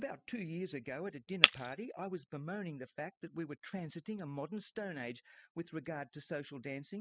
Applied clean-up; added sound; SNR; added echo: classical method spectral subtraction.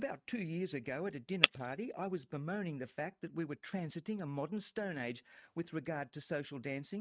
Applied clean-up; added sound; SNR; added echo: neural mask model RNNoise.